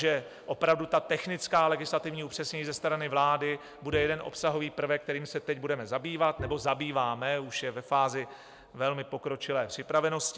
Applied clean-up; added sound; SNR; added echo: none; Bowed string instrument; 13 dB; none.